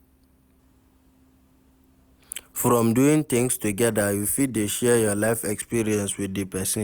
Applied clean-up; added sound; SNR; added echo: none; none; none; none.